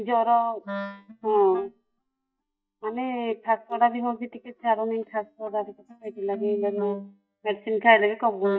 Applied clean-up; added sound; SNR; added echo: neural mask model DeepFilterNet 3.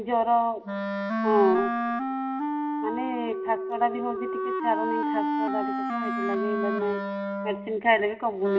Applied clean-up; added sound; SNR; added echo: none; Wind instrument, woodwind instrument; 2 dB; reverberation time 0.7 s.